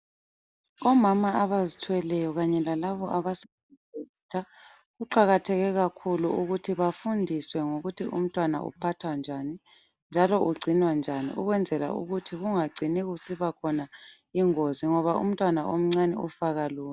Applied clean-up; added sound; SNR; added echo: none; none; none; none.